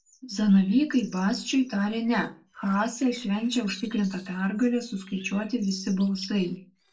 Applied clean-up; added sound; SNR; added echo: neural separator model SepFormer DNS4.